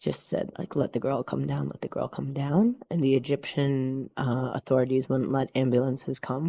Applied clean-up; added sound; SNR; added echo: neural mask model Resemble Enhance denoiser.